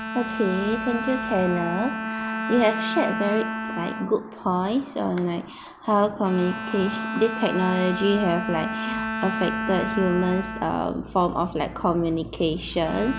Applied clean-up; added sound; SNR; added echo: none; Bowed string instrument; 6 dB; none.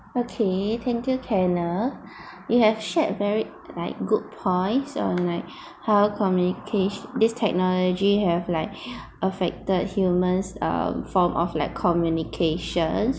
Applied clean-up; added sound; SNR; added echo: none; none; none; none.